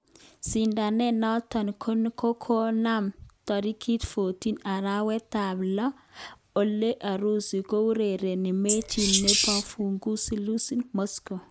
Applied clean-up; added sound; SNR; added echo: none; Wild animals; -2 dB; none.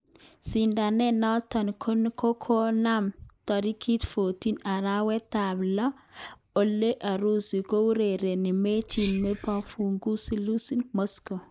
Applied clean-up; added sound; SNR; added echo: neural mask model Resemble Enhance denoiser.